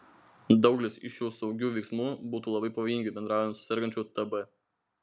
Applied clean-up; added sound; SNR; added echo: none; none; none; none.